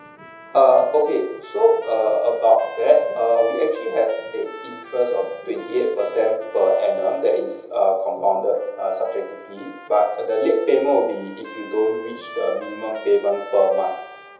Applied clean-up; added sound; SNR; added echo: none; Trumpet; 20 dB; reverberation time 0.8 s.